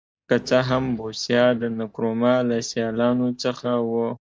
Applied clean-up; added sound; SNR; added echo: neural mask model DeepFilterNet 3.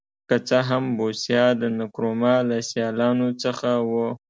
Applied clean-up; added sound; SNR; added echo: none; none; none; none.